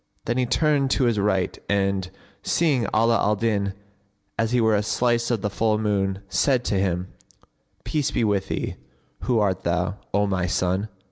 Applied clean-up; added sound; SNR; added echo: none; none; none; none.